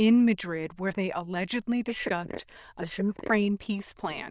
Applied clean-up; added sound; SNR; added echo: neural diffusion model UNIVERSE++.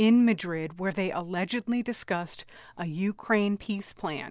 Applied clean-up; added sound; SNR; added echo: none; none; none; none.